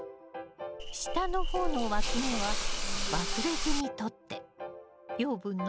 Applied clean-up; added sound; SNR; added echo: none; Hiss / Insect; -5 dB; none.